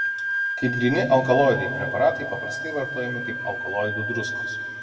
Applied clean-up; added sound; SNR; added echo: none; Wind instrument, woodwind instrument; 4 dB; reverberation time 2.0 s.